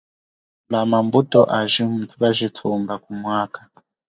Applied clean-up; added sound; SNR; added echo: neural mask model DeepFilterNet 3.